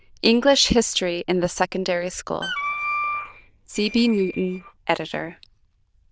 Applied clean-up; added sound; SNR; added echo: neural diffusion model UNIVERSE++.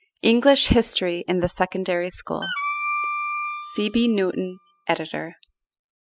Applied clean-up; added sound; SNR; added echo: classical method spectral subtraction.